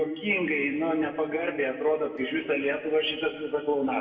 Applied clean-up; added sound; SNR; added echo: none; none; none; reverberation time 1.4 s.